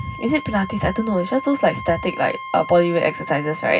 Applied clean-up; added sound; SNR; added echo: none; Wind instrument, woodwind instrument; 13 dB; reverberation time 0.4 s.